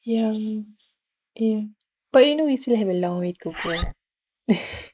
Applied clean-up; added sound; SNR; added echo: neural mask model Resemble Enhance denoiser.